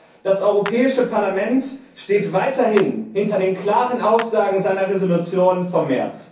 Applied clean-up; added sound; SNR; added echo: none; Clapping; 19 dB; reverberation time 0.6 s.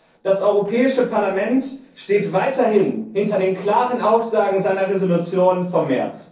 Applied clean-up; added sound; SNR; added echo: neural separator model SepFormer DNS4.